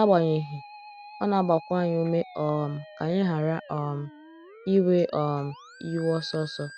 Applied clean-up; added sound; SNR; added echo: none; Musical instrument; 19 dB; none.